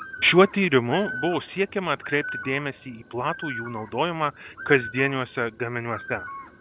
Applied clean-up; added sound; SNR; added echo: none; Bird; 13 dB; none.